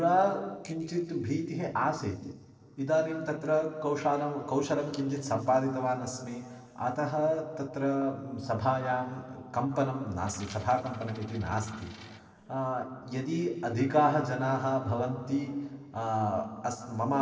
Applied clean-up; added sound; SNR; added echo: neural separator model SepFormer DNS4.